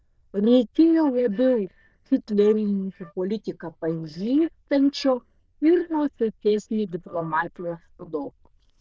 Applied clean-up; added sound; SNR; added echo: neural diffusion model UNIVERSE++.